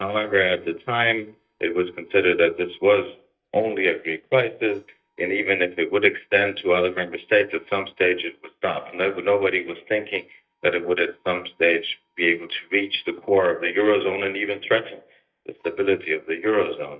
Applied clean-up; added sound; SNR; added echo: neural mask model DeepFilterNet 3.